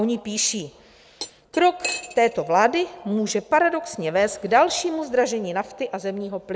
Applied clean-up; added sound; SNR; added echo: none; Cutlery, silverware; 12 dB; none.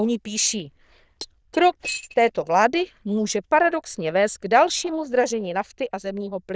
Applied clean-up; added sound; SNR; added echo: neural diffusion model UNIVERSE++.